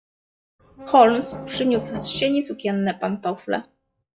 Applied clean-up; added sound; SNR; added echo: classical method log-MMSE.